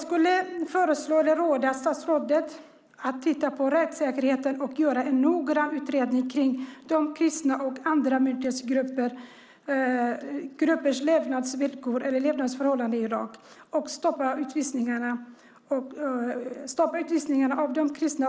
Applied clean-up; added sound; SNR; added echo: none; none; none; none.